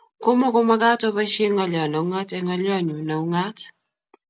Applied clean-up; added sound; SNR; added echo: none; none; none; none.